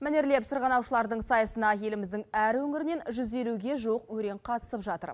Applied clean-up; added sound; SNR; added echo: none; none; none; none.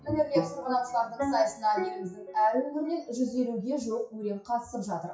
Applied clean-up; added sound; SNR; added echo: classical method WPE with log-MMSE.